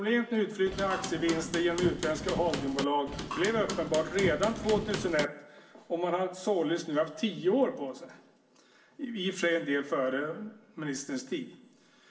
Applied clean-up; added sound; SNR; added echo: none; Hammer / Wood; 5 dB; reverberation time 0.8 s.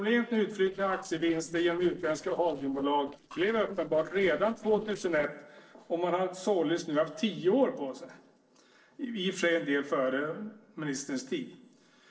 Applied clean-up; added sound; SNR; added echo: neural separator model SepFormer DNS4.